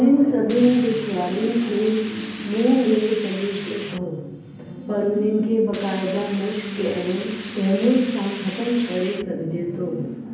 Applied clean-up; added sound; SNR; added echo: none; Hiss; 15 dB; reverberation time 0.9 s.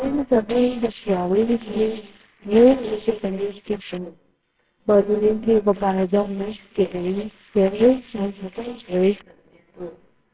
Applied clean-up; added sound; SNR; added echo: neural separator model SepFormer WHAMR!.